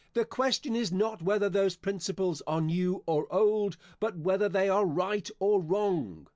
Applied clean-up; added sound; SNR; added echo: none; none; none; none.